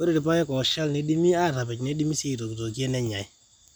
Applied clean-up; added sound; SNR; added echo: none; none; none; none.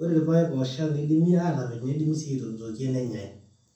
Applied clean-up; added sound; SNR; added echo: none; none; none; reverberation time 0.6 s.